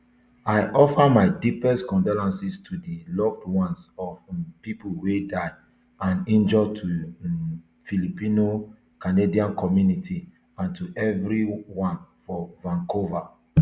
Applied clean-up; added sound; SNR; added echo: none; none; none; none.